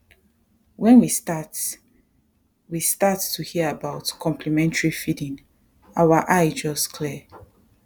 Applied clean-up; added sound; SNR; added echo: none; none; none; none.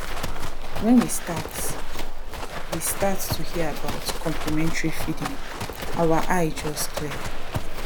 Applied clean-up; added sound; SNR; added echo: none; Livestock, farm animals, working animals; -3 dB; none.